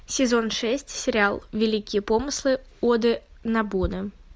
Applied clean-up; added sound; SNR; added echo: none; none; none; none.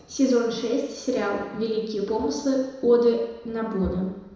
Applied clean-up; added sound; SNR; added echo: none; none; none; reverberation time 1.0 s.